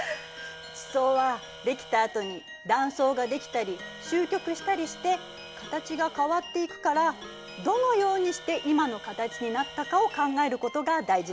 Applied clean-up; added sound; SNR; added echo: none; Tools; 18 dB; none.